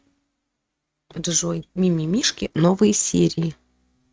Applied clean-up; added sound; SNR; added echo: neural mask model RNNoise.